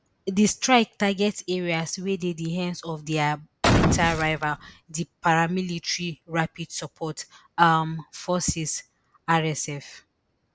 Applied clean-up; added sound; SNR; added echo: none; Boom; -3 dB; none.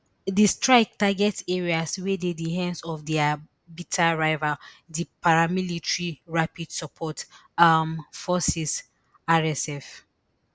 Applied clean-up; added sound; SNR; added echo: none; none; none; none.